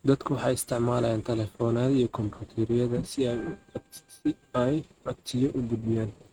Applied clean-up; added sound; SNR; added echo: neural mask model RNNoise.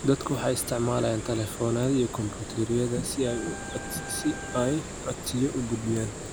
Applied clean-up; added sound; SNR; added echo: none; Water + Wind instrument, woodwind instrument; 10 dB; none.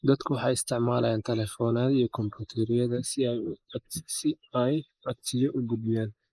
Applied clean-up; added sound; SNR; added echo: neural mask model Resemble Enhance denoiser.